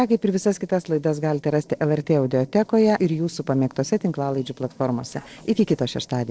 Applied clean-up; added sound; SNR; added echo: neural separator model SepFormer DNS4.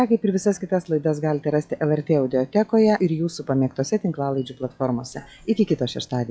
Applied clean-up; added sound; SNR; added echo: classical method log-MMSE.